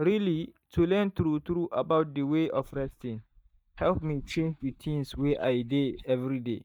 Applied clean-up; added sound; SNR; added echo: neural mask model DeepFilterNet 3.